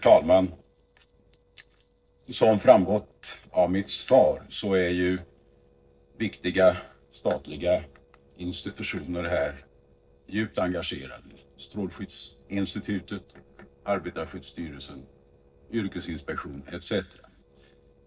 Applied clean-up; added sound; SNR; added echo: neural separator model SepFormer DNS4.